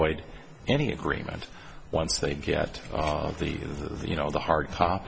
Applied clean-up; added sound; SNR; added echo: none; none; none; none.